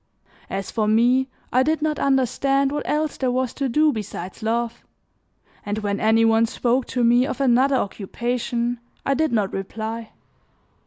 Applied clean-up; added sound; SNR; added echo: none; none; none; none.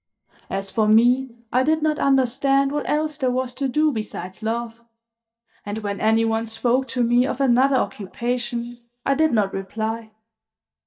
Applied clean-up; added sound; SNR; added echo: neural mask model DeepFilterNet 3.